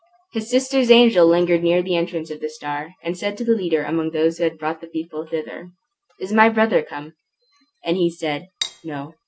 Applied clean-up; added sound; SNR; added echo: none; Cutlery, silverware; 11 dB; none.